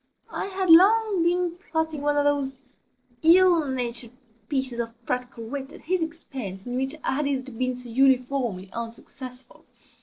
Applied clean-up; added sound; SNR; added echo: neural separator model SepFormer DNS4.